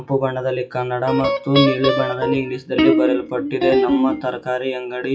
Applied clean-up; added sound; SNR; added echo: classical method WPE with log-MMSE.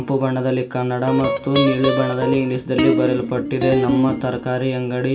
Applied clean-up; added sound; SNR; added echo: none; Guitar; 4 dB; reverberation time 0.5 s.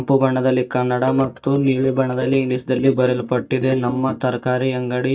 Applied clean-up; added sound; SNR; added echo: neural mask model DeepFilterNet 3.